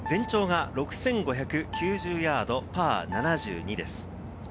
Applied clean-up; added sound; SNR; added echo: none; Piano; 13 dB; none.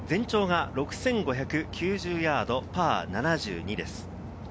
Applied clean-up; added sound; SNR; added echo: none; none; none; none.